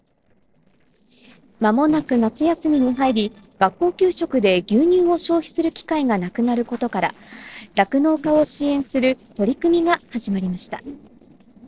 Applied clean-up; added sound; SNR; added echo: neural separator model SepFormer DNS4.